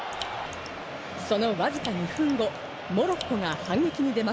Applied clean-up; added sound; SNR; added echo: none; Raindrop; 17 dB; none.